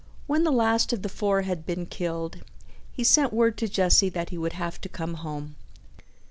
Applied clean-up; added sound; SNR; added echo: none; none; none; none.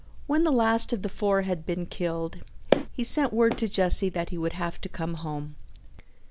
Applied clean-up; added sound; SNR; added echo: none; Walk, footsteps; 7 dB; none.